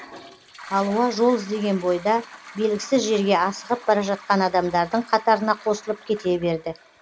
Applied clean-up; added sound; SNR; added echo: none; Toilet flush; 20 dB; none.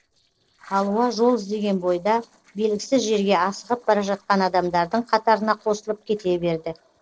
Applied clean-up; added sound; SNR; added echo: neural separator model SepFormer DNS4.